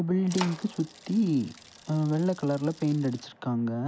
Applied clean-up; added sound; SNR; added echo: none; Bicycle; 16 dB; none.